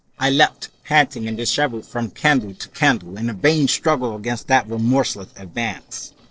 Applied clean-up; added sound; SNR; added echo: neural separator model SepFormer DNS4.